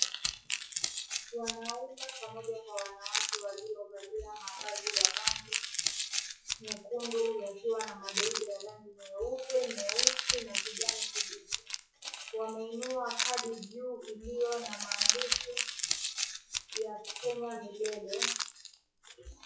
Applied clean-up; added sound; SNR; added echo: classical method WPE with log-MMSE.